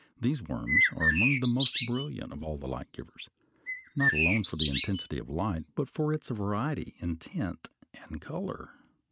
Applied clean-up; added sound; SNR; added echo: neural mask model RNNoise.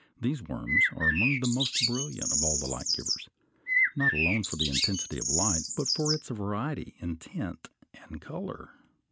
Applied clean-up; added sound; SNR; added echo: none; Bird; -4 dB; none.